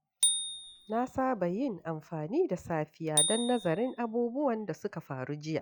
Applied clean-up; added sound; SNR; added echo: classical method log-MMSE.